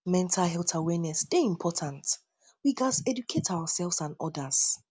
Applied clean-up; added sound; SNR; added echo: none; none; none; none.